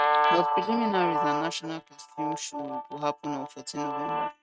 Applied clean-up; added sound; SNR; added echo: neural mask model RNNoise.